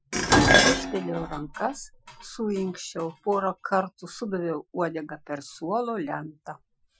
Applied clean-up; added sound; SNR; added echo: classical method Wiener filter.